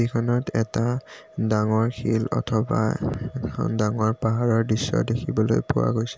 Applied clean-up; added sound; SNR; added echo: none; none; none; none.